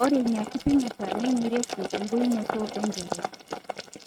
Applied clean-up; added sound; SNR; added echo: neural mask model RNNoise.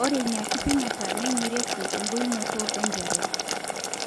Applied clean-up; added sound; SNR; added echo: none; Boiling; -1 dB; none.